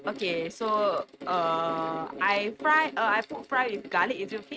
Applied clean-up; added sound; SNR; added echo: neural mask model RNNoise.